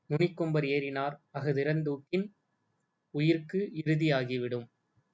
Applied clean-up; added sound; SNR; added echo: none; none; none; none.